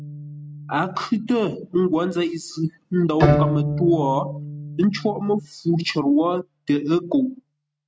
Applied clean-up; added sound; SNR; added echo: neural mask model RNNoise.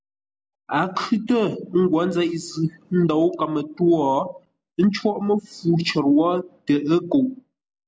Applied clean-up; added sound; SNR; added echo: none; none; none; none.